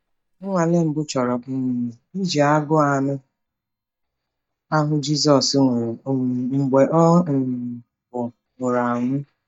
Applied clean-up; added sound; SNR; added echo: neural mask model DeepFilterNet 3.